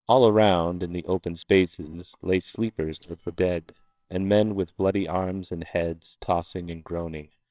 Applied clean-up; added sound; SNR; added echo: neural separator model SepFormer WHAMR!.